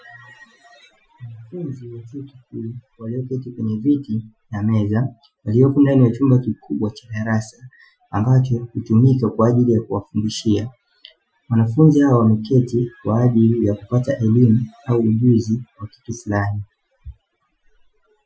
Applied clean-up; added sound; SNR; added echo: classical method Wiener filter.